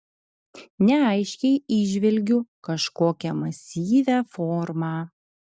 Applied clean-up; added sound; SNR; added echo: none; none; none; none.